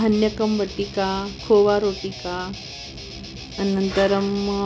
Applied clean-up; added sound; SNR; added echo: none; Guitar; 14 dB; none.